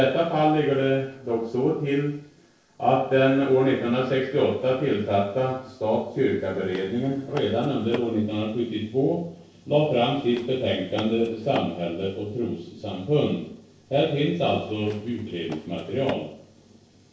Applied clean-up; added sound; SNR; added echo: neural separator model SepFormer DNS4.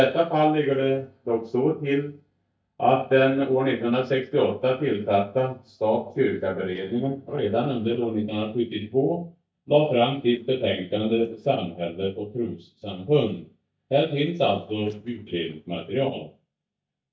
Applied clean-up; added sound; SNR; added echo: neural mask model DeepFilterNet 3.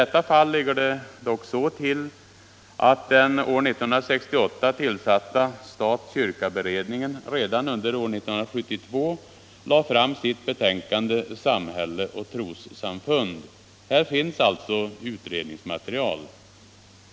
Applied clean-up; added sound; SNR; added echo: none; none; none; none.